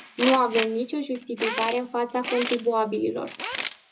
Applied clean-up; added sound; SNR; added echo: none; Tools; 8 dB; reverberation time 0.2 s.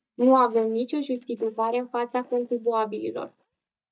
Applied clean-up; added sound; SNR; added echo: neural mask model DeepFilterNet 3.